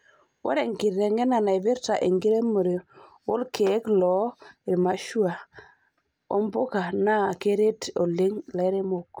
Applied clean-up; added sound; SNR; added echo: none; none; none; none.